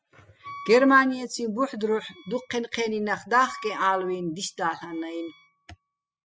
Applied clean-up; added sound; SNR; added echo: classical method spectral subtraction.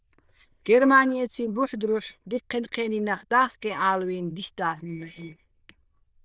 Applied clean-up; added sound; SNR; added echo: neural diffusion model UNIVERSE++.